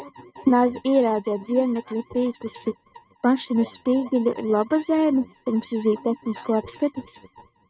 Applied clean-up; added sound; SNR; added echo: neural mask model RNNoise.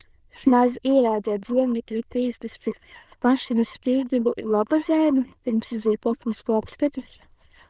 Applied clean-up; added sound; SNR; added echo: neural diffusion model UNIVERSE++.